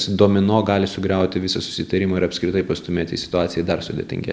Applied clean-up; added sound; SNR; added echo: none; none; none; none.